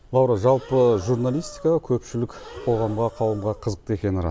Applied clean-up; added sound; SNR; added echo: none; Breathing; 19 dB; none.